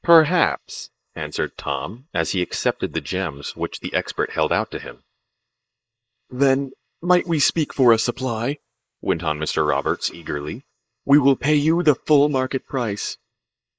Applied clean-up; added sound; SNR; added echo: neural mask model Resemble Enhance denoiser.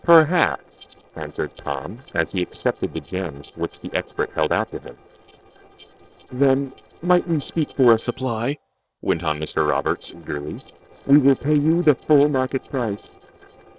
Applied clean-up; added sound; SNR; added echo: neural separator model SepFormer DNS4.